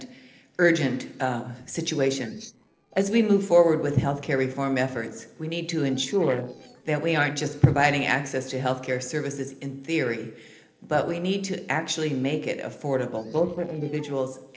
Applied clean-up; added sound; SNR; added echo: neural separator model SepFormer DNS4.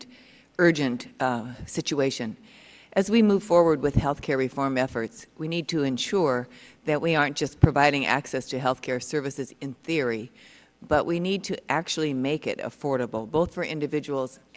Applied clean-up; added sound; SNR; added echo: none; none; none; none.